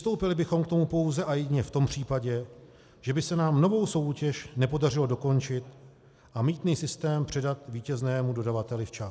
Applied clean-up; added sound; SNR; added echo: none; none; none; none.